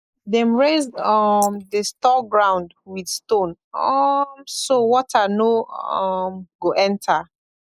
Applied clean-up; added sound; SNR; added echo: neural mask model Resemble Enhance denoiser.